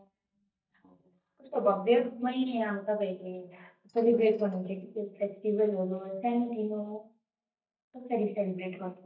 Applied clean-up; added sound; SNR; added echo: neural mask model DeepFilterNet 3.